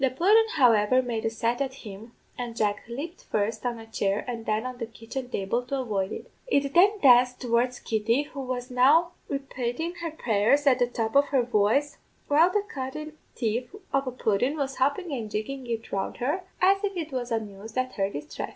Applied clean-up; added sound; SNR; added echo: none; none; none; none.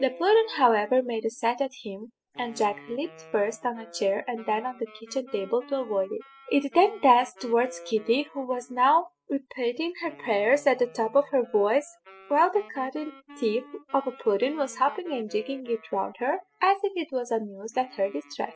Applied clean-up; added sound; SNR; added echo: classical method spectral subtraction.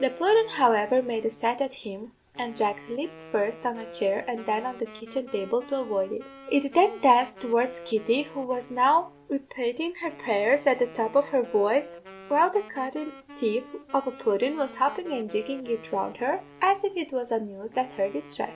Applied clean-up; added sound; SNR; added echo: none; Wind instrument, woodwind instrument; 19 dB; none.